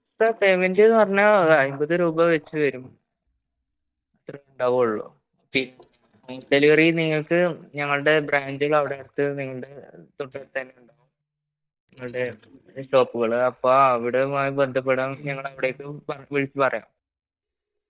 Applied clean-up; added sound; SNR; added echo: neural mask model DeepFilterNet 3.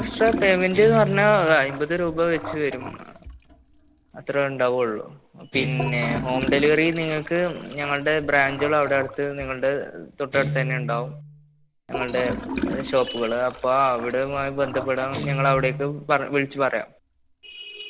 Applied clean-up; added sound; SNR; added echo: none; Guitar + Toilet flush / Gurgling; 9 dB; none.